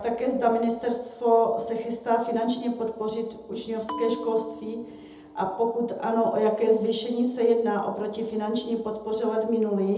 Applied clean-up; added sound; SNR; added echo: none; Bell; 15 dB; reverberation time 0.7 s.